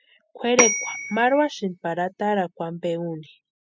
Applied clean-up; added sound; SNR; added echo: classical method spectral subtraction.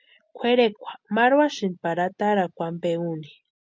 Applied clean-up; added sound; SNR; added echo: none; none; none; none.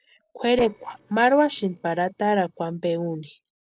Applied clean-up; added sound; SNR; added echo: neural separator model SepFormer DNS4.